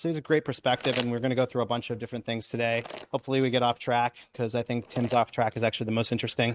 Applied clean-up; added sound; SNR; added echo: neural mask model RNNoise.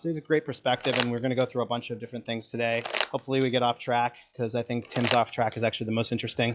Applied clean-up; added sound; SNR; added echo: classical method log-MMSE.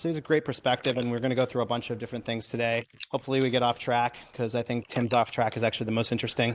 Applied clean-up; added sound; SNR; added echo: neural mask model Resemble Enhance denoiser.